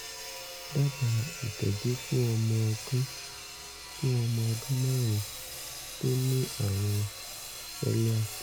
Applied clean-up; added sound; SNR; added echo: none; Sawing; 10 dB; none.